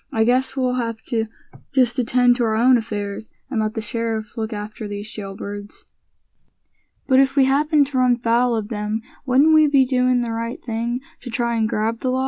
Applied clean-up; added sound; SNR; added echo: none; none; none; none.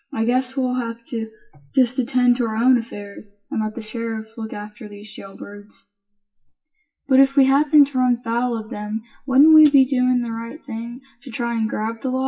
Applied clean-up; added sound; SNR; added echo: classical method WPE with log-MMSE.